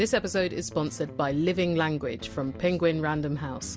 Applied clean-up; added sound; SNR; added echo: none; none; none; none.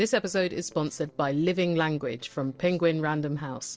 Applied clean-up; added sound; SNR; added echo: neural separator model SepFormer DNS4.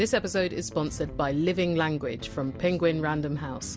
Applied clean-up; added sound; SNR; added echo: none; Accelerating, revving, vroom; 17 dB; none.